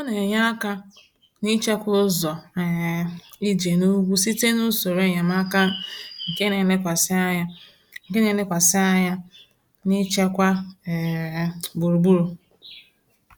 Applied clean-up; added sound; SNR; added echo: none; Bird; 12 dB; none.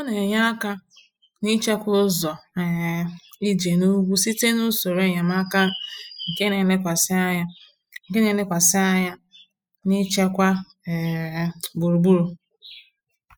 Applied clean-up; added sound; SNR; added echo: classical method spectral subtraction.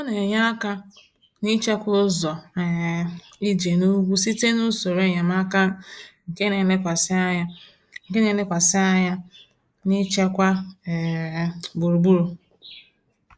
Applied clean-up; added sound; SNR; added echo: neural mask model Resemble Enhance denoiser.